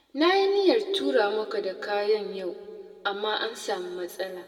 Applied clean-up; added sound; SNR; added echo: none; none; none; reverberation time 1.8 s.